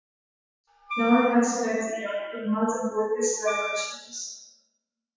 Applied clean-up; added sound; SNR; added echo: classical method WPE with log-MMSE.